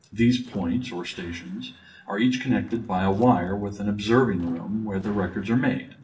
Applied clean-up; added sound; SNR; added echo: neural separator model SepFormer DNS4.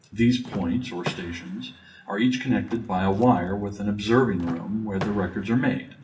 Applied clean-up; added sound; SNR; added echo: none; Door / Car; 16 dB; reverberation time 0.6 s.